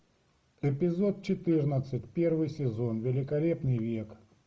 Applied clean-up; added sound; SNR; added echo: none; none; none; none.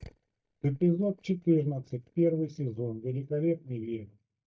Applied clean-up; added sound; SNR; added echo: neural mask model DeepFilterNet 3.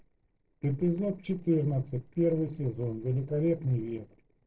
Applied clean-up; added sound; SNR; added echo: neural separator model SepFormer DNS4.